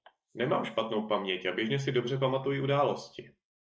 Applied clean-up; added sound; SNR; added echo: neural mask model Resemble Enhance denoiser.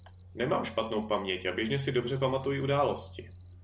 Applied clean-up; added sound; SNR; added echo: none; Cricket; 12 dB; none.